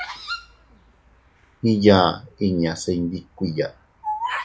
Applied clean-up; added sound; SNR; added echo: none; Bird vocalization, bird call, bird song; 12 dB; none.